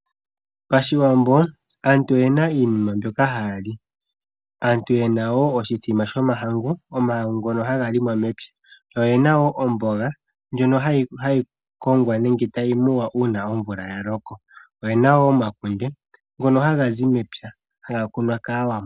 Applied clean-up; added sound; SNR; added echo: none; none; none; none.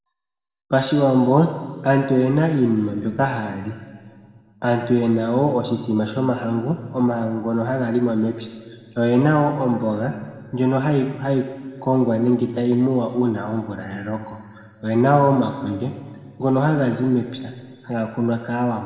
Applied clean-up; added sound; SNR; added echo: none; none; none; reverberation time 2.0 s.